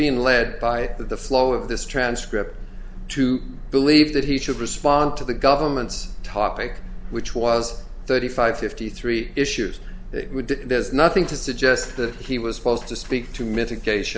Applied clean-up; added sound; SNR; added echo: none; none; none; none.